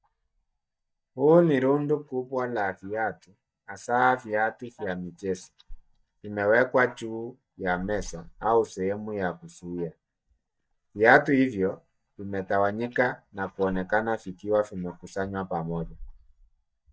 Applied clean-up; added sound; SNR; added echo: neural mask model DeepFilterNet 3.